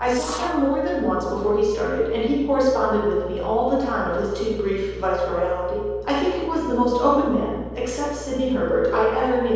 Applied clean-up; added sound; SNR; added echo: neural separator model SepFormer DNS4.